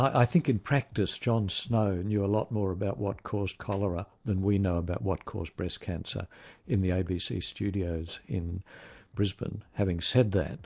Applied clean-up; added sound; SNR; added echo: neural separator model SepFormer DNS4.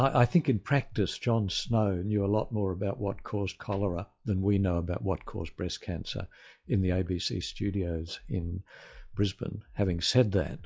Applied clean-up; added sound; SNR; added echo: classical method log-MMSE.